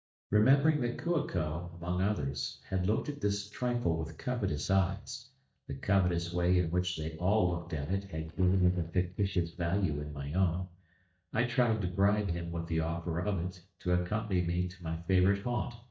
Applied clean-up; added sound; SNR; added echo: neural mask model DeepFilterNet 3.